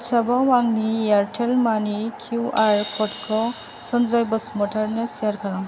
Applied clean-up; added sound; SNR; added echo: none; Crash cymbal; 18 dB; none.